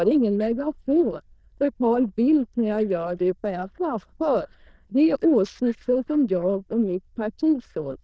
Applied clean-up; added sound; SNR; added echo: neural diffusion model UNIVERSE++.